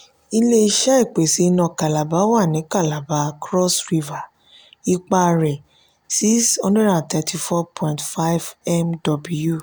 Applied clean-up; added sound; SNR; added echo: none; none; none; none.